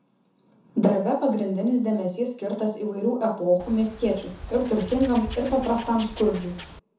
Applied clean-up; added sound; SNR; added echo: none; Wild animals; 14 dB; reverberation time 0.7 s.